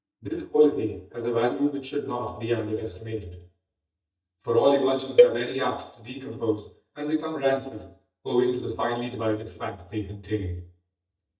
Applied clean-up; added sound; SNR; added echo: neural mask model DeepFilterNet 3.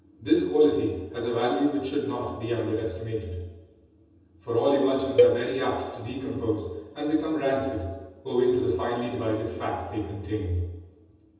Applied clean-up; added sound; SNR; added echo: none; Cowbell; -1 dB; reverberation time 1.1 s.